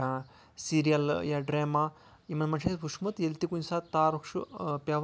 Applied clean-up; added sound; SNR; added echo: none; none; none; none.